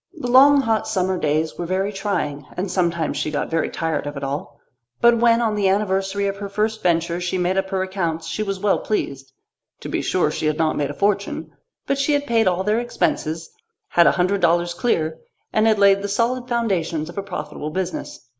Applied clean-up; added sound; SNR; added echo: none; none; none; none.